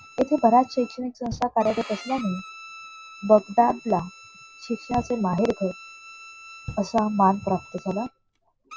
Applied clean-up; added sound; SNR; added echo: none; Bowed string instrument + Knock; 17 dB; none.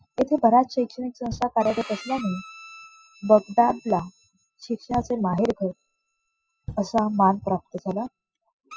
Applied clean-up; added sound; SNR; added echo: classical method spectral subtraction.